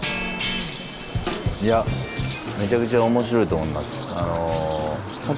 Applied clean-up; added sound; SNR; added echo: none; Bird; 10 dB; none.